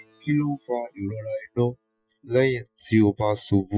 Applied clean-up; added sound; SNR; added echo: classical method Wiener filter.